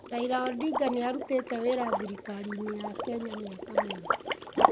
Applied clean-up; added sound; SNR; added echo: none; Liquid; 0 dB; none.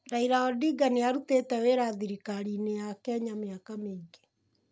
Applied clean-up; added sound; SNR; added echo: none; none; none; none.